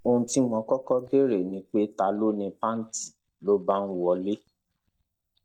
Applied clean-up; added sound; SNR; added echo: neural mask model DeepFilterNet 3.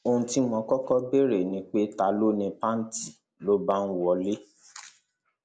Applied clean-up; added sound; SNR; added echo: none; none; none; none.